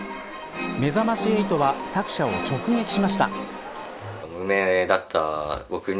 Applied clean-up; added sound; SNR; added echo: none; none; none; none.